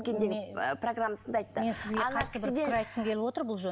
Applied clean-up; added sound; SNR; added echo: none; Drawer open or close; 17 dB; none.